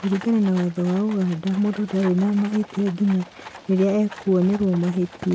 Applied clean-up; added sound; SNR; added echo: none; Livestock, farm animals, working animals; 19 dB; none.